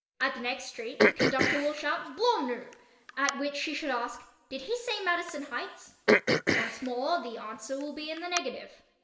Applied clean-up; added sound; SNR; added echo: none; Cough; -2 dB; reverberation time 0.9 s.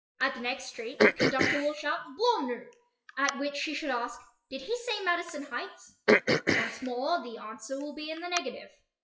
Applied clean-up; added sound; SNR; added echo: classical method WPE with log-MMSE.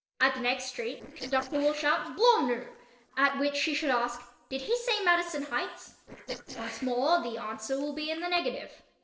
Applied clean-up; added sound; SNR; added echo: neural separator model SepFormer DNS4.